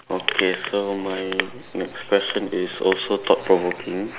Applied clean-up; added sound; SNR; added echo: none; none; none; none.